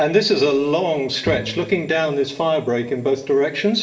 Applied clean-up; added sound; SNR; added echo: none; Bowed string instrument; 14 dB; reverberation time 0.7 s.